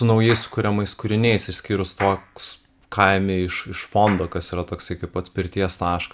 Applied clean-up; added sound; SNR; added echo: none; Clapping; 17 dB; none.